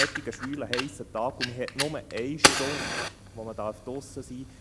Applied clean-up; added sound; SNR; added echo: none; Fire; -4 dB; none.